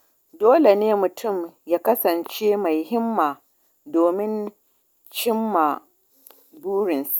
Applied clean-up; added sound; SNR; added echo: none; none; none; none.